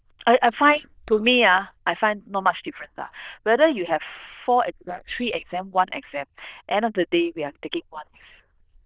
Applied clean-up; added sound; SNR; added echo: neural diffusion model UNIVERSE++.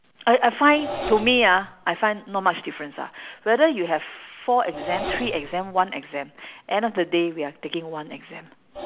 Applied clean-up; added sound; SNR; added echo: none; Engine; 14 dB; none.